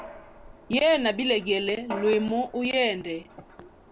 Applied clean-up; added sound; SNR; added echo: none; Mechanisms; 16 dB; none.